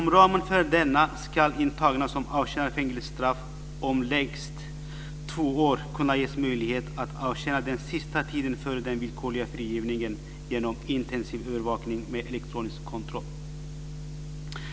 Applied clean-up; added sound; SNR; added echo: none; none; none; none.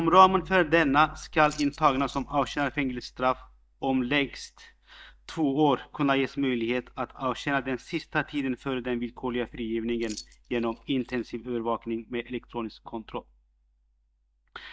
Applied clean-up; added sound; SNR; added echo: neural mask model DeepFilterNet 3.